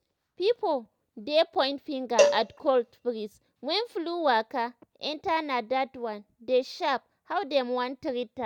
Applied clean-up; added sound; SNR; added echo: none; Cowbell; 0 dB; none.